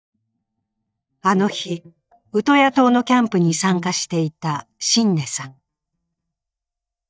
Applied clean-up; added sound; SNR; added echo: neural mask model DeepFilterNet 3.